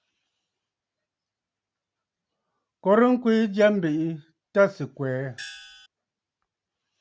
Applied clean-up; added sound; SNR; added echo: none; Gong; 14 dB; none.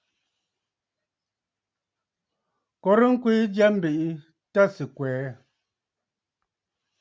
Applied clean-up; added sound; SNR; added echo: none; none; none; none.